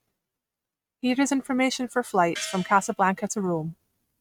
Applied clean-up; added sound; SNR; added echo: neural mask model RNNoise.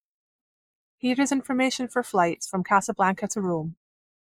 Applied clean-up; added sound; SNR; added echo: neural mask model Resemble Enhance denoiser.